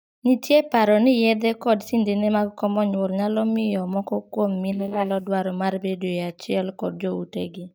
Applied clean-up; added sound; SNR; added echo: neural mask model DeepFilterNet 3.